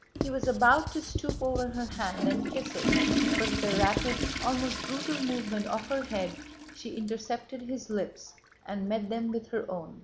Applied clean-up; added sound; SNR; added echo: none; Writing + Toilet flush / Water; 2 dB; none.